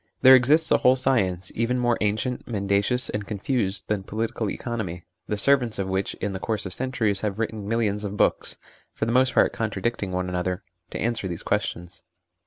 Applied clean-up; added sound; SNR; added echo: none; none; none; none.